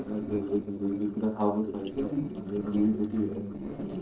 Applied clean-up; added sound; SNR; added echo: neural separator model SepFormer DNS4.